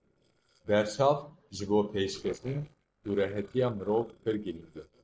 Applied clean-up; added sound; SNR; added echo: neural separator model SepFormer DNS4.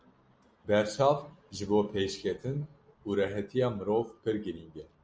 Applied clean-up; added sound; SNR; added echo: none; none; none; none.